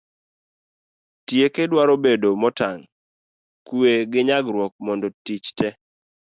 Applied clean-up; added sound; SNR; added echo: none; none; none; none.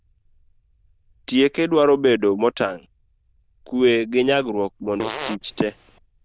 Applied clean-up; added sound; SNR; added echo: neural diffusion model UNIVERSE++.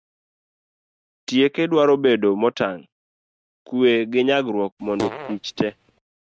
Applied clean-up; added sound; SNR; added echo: neural mask model RNNoise.